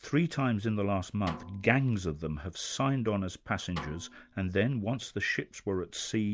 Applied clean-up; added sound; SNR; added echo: none; Snare drum; 17 dB; none.